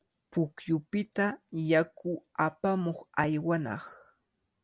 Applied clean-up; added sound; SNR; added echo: none; none; none; none.